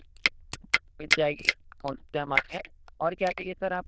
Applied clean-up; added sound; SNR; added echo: neural diffusion model UNIVERSE++.